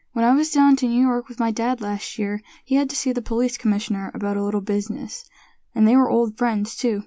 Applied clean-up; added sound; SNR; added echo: none; none; none; none.